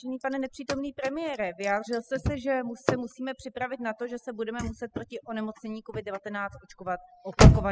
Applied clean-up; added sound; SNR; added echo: classical method spectral subtraction.